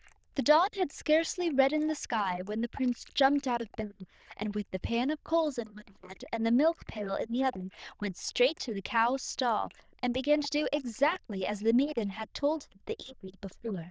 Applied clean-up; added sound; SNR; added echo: neural diffusion model UNIVERSE++.